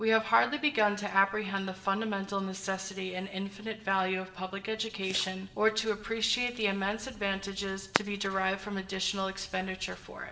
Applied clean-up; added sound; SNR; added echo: none; Fireworks; 14 dB; reverberation time 2.0 s.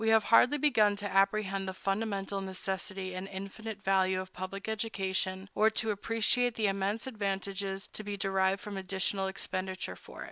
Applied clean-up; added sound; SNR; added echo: none; none; none; none.